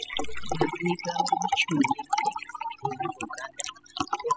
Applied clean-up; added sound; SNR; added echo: classical method spectral subtraction.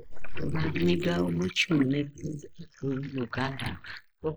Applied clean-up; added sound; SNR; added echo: neural mask model Resemble Enhance denoiser.